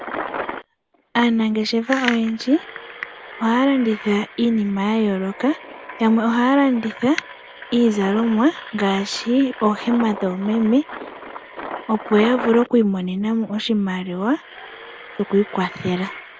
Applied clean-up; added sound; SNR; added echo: none; Engine; 15 dB; none.